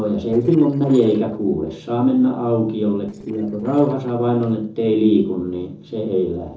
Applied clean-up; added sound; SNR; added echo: neural separator model SepFormer DNS4.